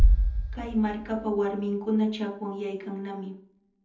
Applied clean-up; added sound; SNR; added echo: none; Bass drum; -2 dB; reverberation time 0.7 s.